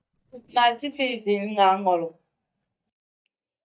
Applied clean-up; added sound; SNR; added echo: neural mask model DeepFilterNet 3.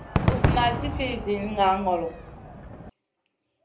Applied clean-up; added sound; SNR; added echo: none; Crowd / Cheering / Fireworks; 1 dB; reverberation time 0.5 s.